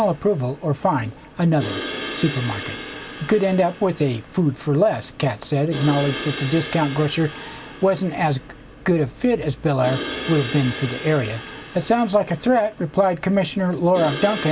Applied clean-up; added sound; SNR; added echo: none; Crash cymbal; 12 dB; none.